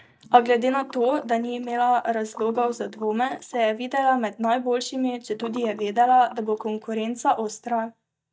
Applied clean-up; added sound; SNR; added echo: neural mask model DeepFilterNet 3.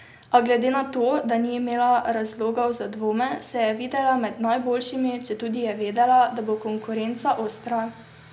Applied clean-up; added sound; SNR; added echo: none; none; none; none.